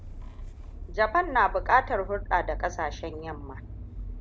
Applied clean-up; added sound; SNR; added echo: none; Engine starting / Motor vehicle (road) + Accelerating, revving, vroom; 9 dB; none.